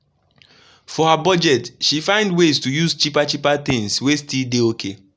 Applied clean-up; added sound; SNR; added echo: none; none; none; none.